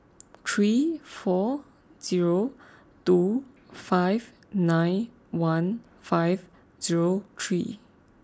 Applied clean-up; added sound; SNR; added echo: none; none; none; none.